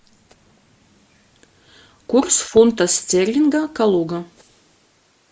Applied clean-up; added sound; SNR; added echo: neural mask model Resemble Enhance denoiser.